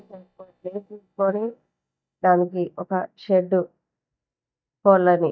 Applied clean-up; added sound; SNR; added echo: neural mask model DeepFilterNet 3.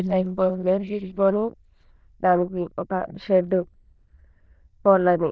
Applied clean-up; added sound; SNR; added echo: neural diffusion model UNIVERSE++.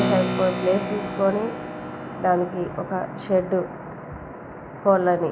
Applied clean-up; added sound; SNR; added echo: none; Keyboard (musical); 7 dB; none.